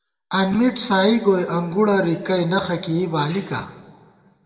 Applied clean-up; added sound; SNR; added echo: none; none; none; reverberation time 1.3 s.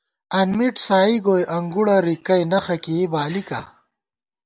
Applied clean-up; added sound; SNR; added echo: none; none; none; none.